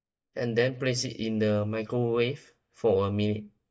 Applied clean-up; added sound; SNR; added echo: neural mask model DeepFilterNet 3.